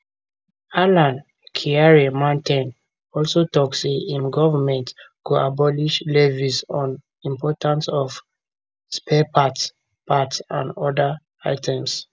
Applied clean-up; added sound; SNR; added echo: none; none; none; none.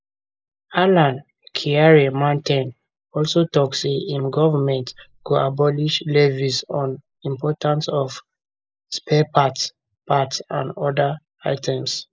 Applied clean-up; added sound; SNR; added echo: neural mask model Resemble Enhance denoiser.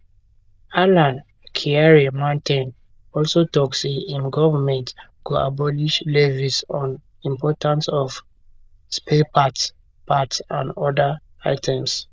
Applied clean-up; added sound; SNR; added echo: neural diffusion model UNIVERSE++.